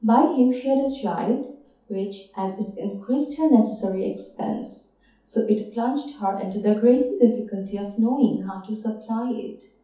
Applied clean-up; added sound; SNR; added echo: none; none; none; reverberation time 0.5 s.